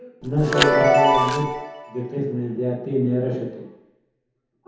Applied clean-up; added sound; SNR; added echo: none; Chime; -2 dB; reverberation time 1.0 s.